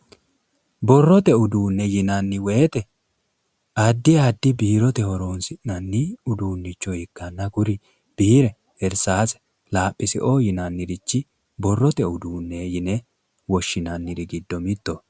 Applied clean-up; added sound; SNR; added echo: none; none; none; none.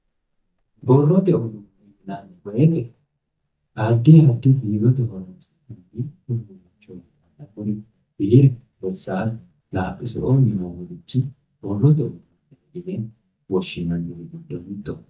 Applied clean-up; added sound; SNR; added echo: neural mask model DeepFilterNet 3.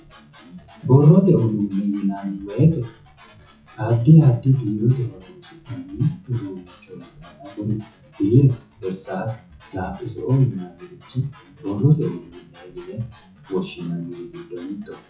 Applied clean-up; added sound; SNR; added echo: classical method WPE with log-MMSE.